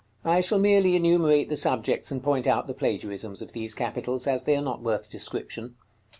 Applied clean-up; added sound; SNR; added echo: none; none; none; none.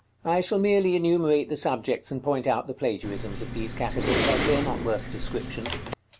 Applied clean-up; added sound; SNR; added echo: none; Respiratory sounds; 2 dB; none.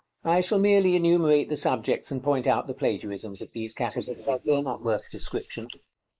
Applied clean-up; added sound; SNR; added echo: neural mask model Resemble Enhance denoiser.